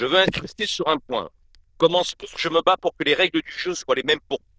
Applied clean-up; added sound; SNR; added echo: neural diffusion model UNIVERSE++.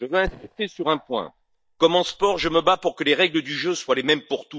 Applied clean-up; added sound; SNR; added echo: neural mask model DeepFilterNet 3.